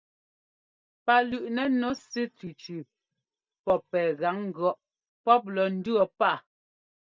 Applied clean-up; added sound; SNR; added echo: neural mask model DeepFilterNet 3.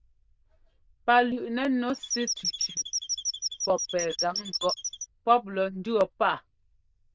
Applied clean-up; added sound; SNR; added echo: neural diffusion model UNIVERSE++.